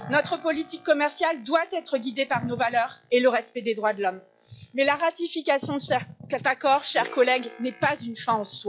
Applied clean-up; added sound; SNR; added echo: classical method log-MMSE.